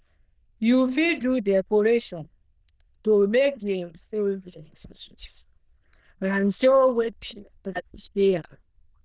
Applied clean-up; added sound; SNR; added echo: neural diffusion model UNIVERSE++.